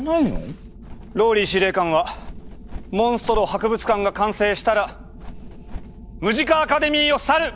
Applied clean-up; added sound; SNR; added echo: none; Bird; 15 dB; none.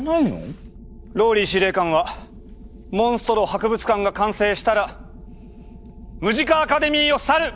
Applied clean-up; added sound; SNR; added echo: none; none; none; none.